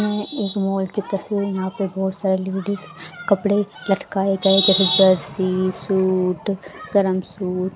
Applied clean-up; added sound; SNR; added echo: none; none; none; none.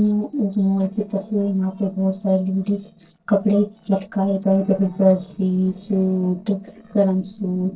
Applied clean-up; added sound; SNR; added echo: neural separator model SepFormer DNS4.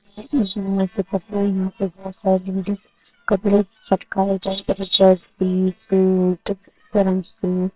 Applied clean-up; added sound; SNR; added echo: neural separator model SepFormer WHAMR!.